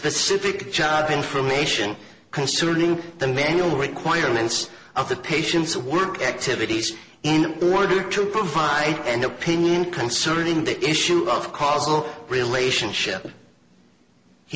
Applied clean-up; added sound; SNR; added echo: none; none; none; none.